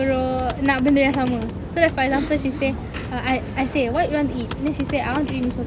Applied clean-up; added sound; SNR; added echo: none; Computer keyboard; 12 dB; none.